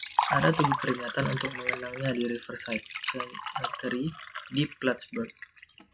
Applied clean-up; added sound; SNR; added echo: none; Liquid; 3 dB; none.